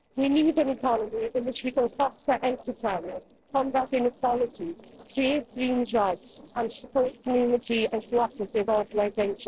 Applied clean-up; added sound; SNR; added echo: neural separator model SepFormer DNS4.